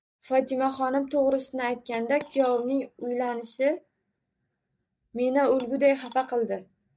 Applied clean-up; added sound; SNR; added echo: neural mask model DeepFilterNet 3.